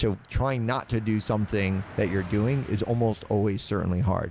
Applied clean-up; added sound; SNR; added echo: none; Car passing by; 20 dB; none.